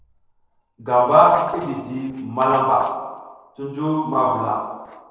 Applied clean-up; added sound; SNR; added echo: neural separator model SepFormer DNS4.